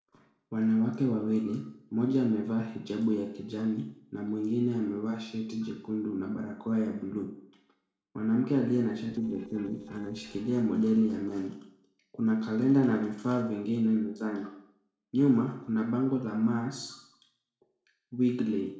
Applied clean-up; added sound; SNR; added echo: neural separator model SepFormer DNS4.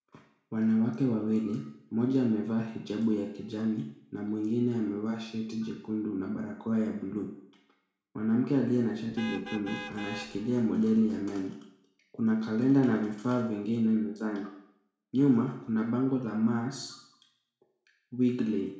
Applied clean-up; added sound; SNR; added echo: none; Vehicle horn, car horn, honking; 14 dB; reverberation time 0.6 s.